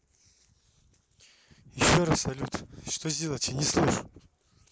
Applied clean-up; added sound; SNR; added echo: none; none; none; none.